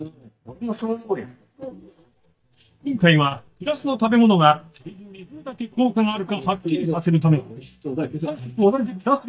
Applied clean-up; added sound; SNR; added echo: neural mask model DeepFilterNet 3.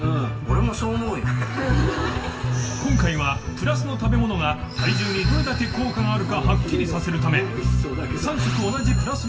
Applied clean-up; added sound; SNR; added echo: none; Bass guitar; -1 dB; reverberation time 0.8 s.